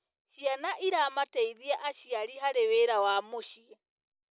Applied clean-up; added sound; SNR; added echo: none; none; none; none.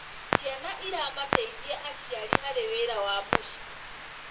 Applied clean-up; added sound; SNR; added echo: none; Clock; -1 dB; reverberation time 0.2 s.